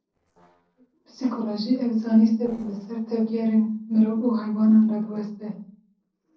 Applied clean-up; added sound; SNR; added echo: neural separator model SepFormer DNS4.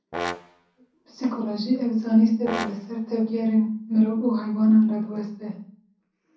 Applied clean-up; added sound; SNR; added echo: none; Brass instrument; 13 dB; reverberation time 0.6 s.